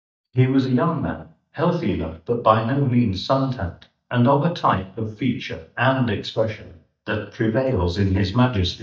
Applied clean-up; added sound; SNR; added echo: neural mask model DeepFilterNet 3.